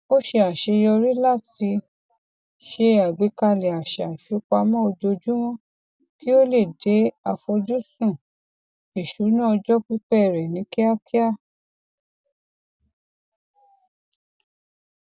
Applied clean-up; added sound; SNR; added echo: none; none; none; none.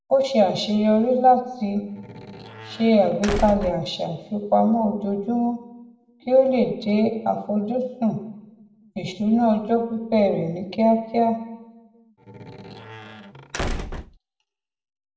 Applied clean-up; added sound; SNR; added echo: none; Squeak / Slam / Wood; 10 dB; reverberation time 0.8 s.